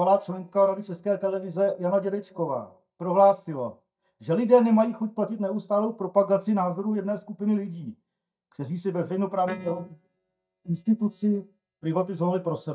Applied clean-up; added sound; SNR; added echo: neural mask model DeepFilterNet 3.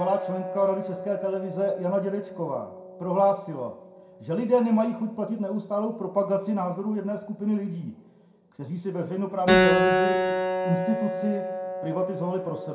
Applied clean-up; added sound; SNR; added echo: none; Keyboard (musical); 2 dB; reverberation time 0.5 s.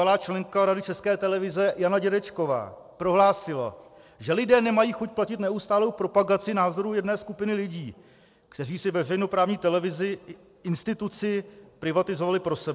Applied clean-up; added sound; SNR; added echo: none; none; none; none.